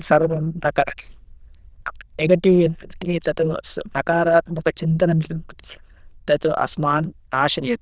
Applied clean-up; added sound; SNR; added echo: neural diffusion model UNIVERSE++.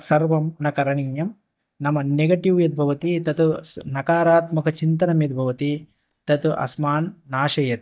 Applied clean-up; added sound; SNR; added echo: neural mask model DeepFilterNet 3.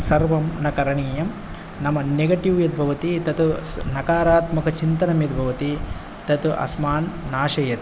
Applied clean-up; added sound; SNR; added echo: none; none; none; none.